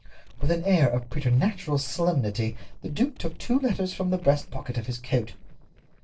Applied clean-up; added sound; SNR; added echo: neural separator model SepFormer DNS4.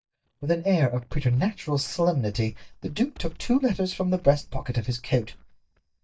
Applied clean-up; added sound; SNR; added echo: neural mask model DeepFilterNet 3.